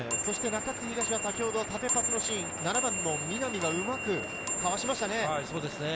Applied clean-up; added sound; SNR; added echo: none; Clock; 1 dB; none.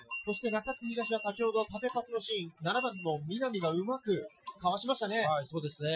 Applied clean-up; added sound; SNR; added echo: classical method Wiener filter.